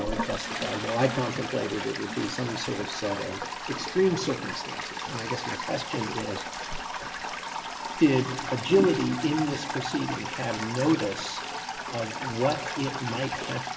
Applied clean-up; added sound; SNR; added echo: none; Toilet flush; 5 dB; none.